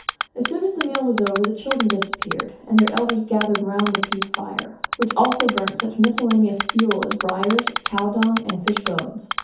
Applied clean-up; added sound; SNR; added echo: none; Typing; 6 dB; reverberation time 0.5 s.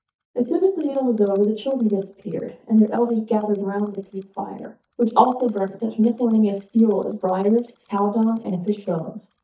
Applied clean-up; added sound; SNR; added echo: neural mask model DeepFilterNet 3.